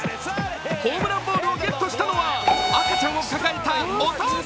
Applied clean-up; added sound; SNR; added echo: none; Bowed string instrument; 7 dB; none.